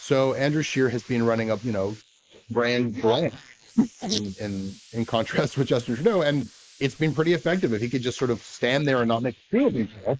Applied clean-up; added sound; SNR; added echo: neural mask model Resemble Enhance denoiser.